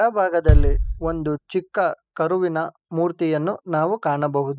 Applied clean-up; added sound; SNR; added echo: classical method spectral subtraction.